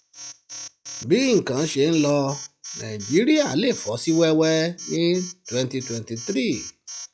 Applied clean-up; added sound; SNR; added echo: classical method log-MMSE.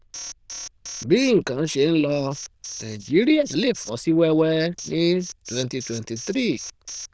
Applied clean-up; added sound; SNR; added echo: neural diffusion model UNIVERSE++.